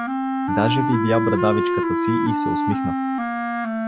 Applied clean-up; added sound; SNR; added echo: none; Wind instrument, woodwind instrument; -2 dB; none.